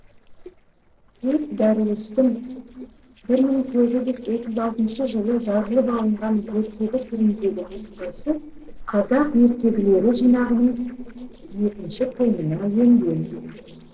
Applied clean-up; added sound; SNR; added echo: neural separator model SepFormer DNS4.